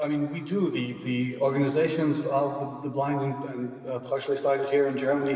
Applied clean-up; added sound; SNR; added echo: none; none; none; reverberation time 2.3 s.